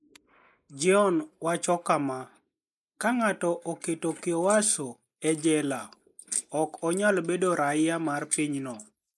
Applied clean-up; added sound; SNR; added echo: neural mask model Resemble Enhance denoiser.